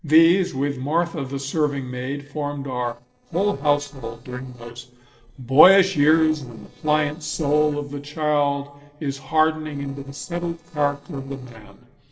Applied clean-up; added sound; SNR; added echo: neural separator model SepFormer DNS4.